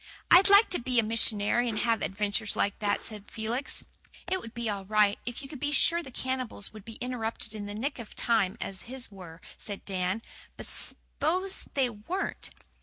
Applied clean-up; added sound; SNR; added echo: none; Whoosh, swoosh, swish; 18 dB; none.